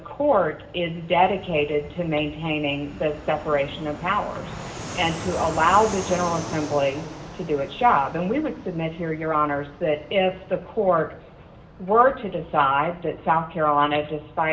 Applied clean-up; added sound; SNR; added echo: none; Fixed-wing aircraft, airplane; 14 dB; reverberation time 2.0 s.